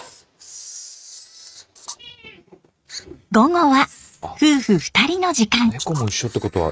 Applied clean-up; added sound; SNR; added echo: neural mask model RNNoise.